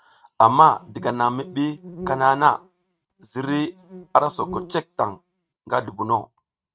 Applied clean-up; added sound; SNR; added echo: neural mask model RNNoise.